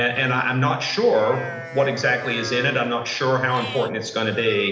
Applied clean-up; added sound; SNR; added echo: none; Livestock, farm animals, working animals; 15 dB; reverberation time 0.8 s.